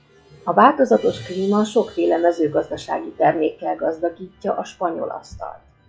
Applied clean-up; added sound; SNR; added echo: classical method log-MMSE.